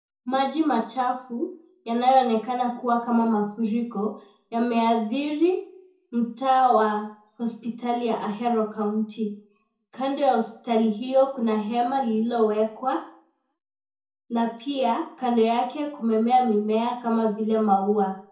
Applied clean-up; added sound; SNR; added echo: none; none; none; reverberation time 0.5 s.